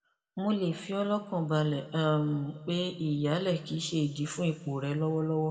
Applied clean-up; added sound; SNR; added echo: none; none; none; reverberation time 1.5 s.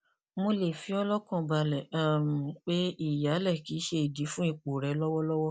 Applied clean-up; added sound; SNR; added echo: none; none; none; none.